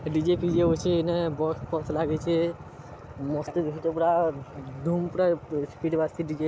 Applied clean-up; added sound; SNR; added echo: none; none; none; none.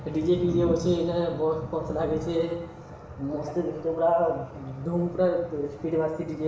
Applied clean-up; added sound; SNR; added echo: none; none; none; reverberation time 0.9 s.